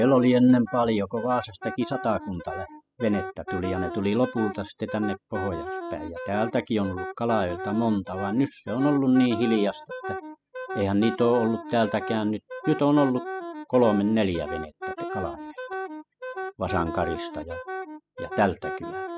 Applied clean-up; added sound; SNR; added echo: classical method spectral subtraction.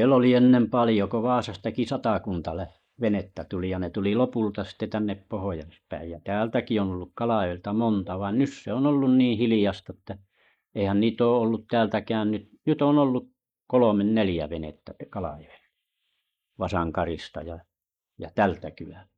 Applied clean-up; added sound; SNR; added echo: neural mask model Resemble Enhance denoiser.